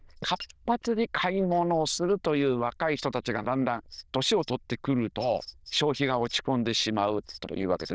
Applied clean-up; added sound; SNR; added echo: neural diffusion model UNIVERSE++.